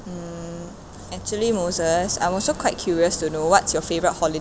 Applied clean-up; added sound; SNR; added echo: none; none; none; none.